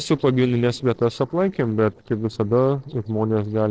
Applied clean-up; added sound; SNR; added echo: neural separator model SepFormer DNS4.